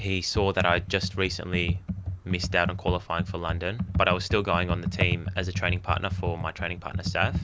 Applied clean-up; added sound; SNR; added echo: none; Computer keyboard; 3 dB; none.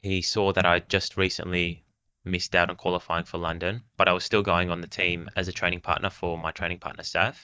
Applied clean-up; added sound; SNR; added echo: neural mask model DeepFilterNet 3.